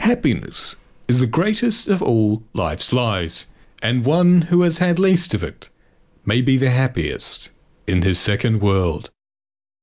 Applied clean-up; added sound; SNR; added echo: none; none; none; none.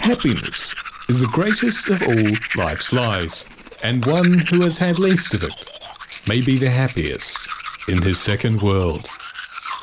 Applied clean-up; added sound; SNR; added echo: none; Domestic sounds, home sounds; 9 dB; none.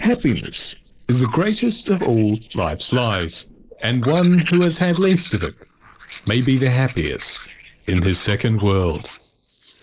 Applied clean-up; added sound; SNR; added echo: neural mask model Resemble Enhance denoiser.